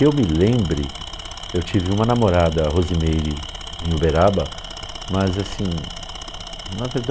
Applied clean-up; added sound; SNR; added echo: none; Tools; 12 dB; none.